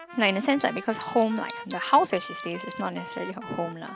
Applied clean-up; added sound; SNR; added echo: none; Trumpet + Chink, clink; 13 dB; none.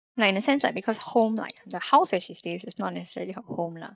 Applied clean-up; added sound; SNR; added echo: neural mask model DeepFilterNet 3.